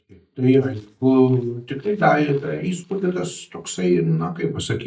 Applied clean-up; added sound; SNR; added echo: neural mask model DeepFilterNet 3.